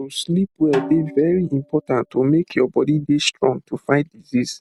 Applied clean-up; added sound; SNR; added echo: none; Snare drum; 15 dB; none.